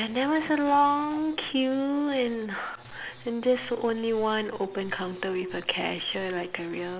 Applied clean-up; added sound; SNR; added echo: none; none; none; none.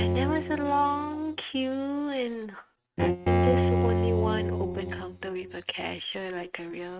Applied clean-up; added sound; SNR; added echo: neural mask model RNNoise.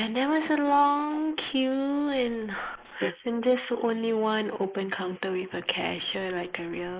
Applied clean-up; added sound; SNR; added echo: neural mask model Resemble Enhance denoiser.